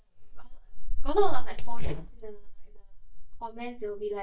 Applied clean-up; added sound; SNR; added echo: neural mask model DeepFilterNet 3.